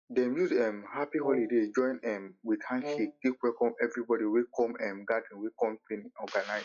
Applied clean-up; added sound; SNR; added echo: classical method log-MMSE.